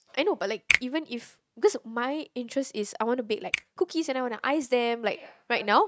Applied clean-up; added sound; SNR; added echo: neural mask model RNNoise.